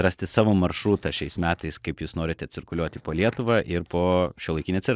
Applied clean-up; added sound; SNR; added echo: neural separator model SepFormer DNS4.